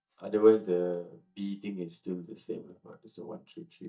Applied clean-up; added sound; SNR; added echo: neural mask model DeepFilterNet 3.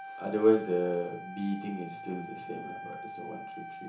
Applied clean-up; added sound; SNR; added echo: none; Wind instrument, woodwind instrument; 11 dB; reverberation time 0.7 s.